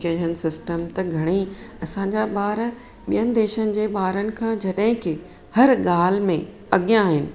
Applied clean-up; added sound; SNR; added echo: none; none; none; none.